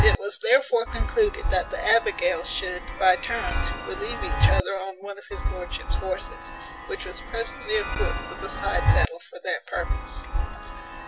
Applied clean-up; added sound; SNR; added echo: none; Chime; 0 dB; none.